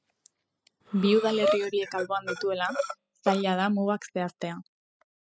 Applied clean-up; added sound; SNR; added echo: classical method spectral subtraction.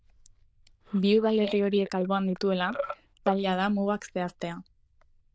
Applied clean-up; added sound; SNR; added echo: neural diffusion model UNIVERSE++.